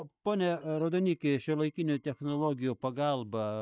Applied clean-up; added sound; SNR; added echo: neural mask model DeepFilterNet 3.